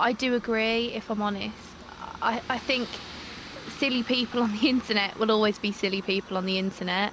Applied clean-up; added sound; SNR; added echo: none; Aircraft; 16 dB; none.